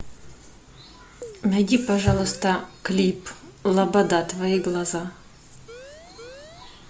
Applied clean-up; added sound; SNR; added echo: none; Siren + Keyboard (musical); 16 dB; none.